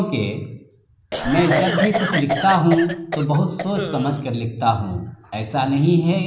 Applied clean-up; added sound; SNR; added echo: none; Cough; 4 dB; none.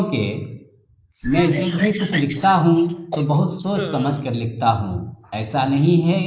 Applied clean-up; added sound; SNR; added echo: neural mask model Resemble Enhance denoiser.